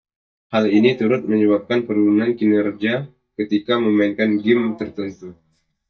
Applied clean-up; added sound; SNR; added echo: neural mask model DeepFilterNet 3.